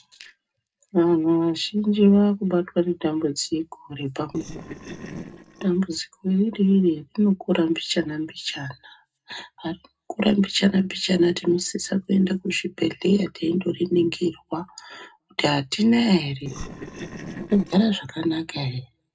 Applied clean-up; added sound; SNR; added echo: neural separator model SepFormer DNS4.